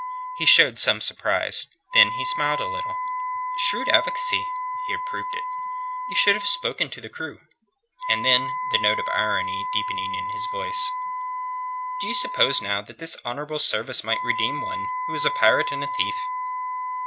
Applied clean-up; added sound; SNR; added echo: none; Wind instrument, woodwind instrument; 4 dB; none.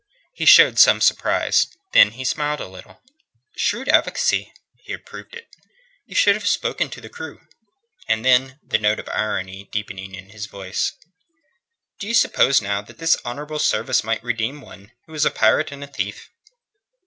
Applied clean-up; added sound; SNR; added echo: none; none; none; none.